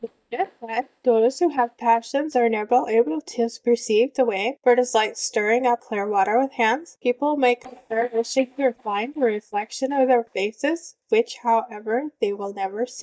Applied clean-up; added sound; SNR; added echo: neural mask model DeepFilterNet 3.